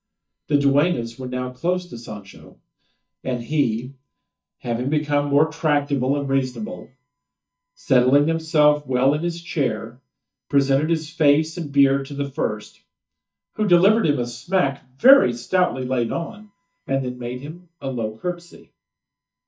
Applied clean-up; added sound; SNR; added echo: neural mask model DeepFilterNet 3.